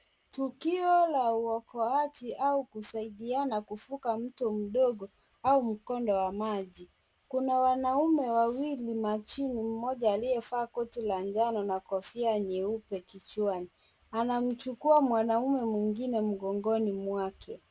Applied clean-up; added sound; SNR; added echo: none; none; none; none.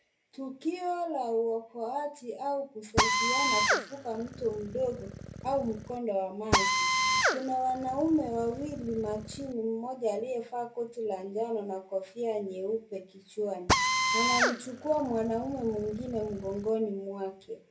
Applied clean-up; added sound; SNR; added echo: none; Drill; -2 dB; reverberation time 0.3 s.